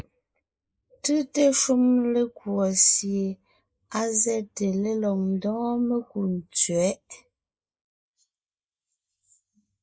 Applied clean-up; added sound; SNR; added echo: neural mask model Resemble Enhance denoiser.